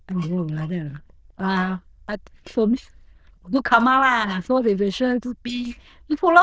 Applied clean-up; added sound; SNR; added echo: neural diffusion model UNIVERSE++.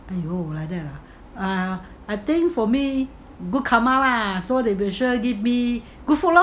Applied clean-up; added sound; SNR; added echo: none; none; none; none.